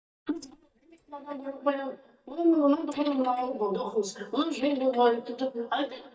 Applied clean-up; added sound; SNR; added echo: neural mask model DeepFilterNet 3.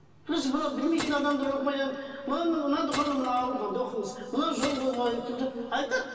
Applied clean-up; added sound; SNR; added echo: none; Glass; 12 dB; reverberation time 2.5 s.